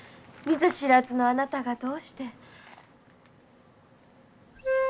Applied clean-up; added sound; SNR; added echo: none; none; none; none.